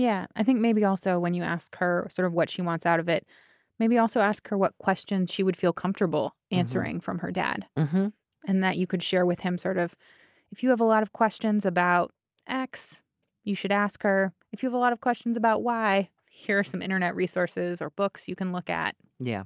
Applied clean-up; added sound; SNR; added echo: none; none; none; none.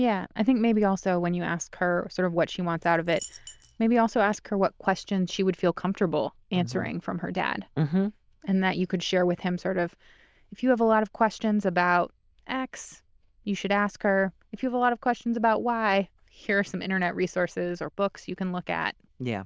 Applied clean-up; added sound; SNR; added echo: neural diffusion model UNIVERSE++.